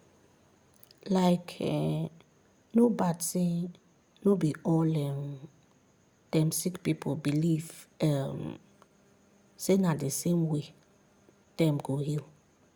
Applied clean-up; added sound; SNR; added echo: none; none; none; none.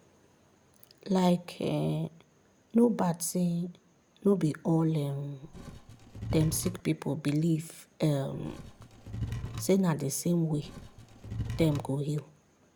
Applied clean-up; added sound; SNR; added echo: none; Wood / Tools; 8 dB; none.